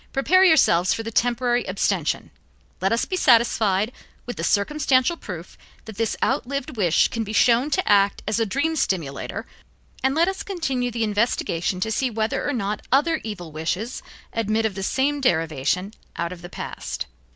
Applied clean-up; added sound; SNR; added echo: none; none; none; none.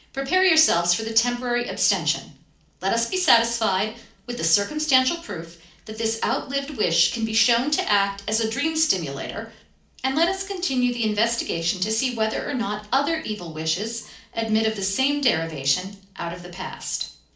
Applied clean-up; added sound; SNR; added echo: none; none; none; reverberation time 0.4 s.